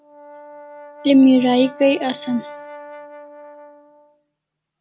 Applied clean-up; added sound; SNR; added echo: none; Brass instrument; 18 dB; none.